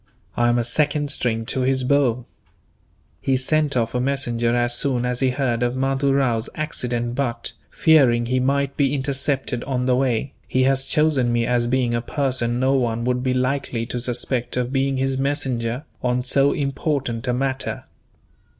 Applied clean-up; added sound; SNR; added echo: none; none; none; none.